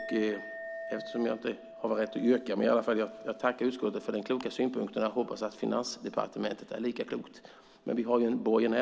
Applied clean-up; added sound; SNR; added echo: none; Chink, clink; 17 dB; none.